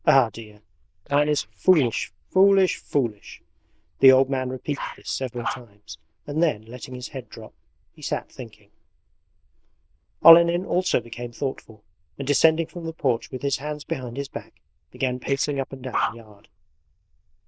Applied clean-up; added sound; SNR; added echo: neural diffusion model UNIVERSE++.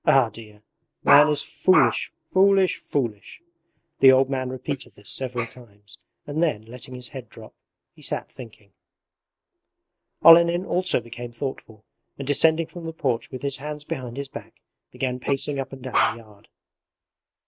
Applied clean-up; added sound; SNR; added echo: neural mask model Resemble Enhance denoiser.